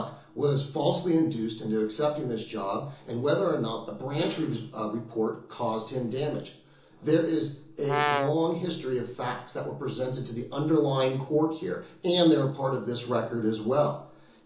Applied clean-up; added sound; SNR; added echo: none; Brass instrument; 0 dB; reverberation time 0.7 s.